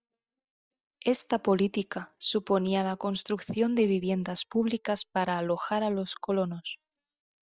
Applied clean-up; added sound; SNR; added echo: neural mask model DeepFilterNet 3.